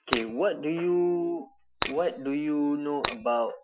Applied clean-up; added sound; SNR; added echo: classical method Wiener filter.